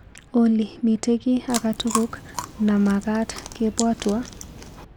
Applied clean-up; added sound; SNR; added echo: none; Chewing, mastication; 11 dB; none.